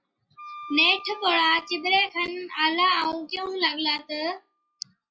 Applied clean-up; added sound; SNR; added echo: classical method log-MMSE.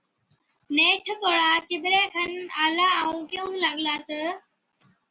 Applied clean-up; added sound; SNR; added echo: none; none; none; none.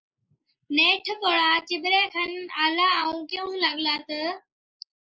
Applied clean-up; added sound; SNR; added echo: neural mask model Resemble Enhance denoiser.